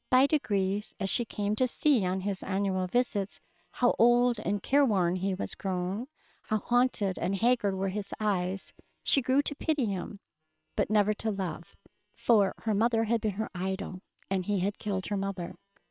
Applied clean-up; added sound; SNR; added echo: neural separator model SepFormer WHAM!.